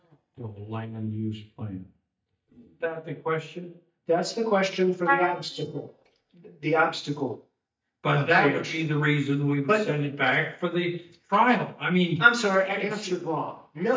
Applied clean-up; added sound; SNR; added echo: neural mask model DeepFilterNet 3.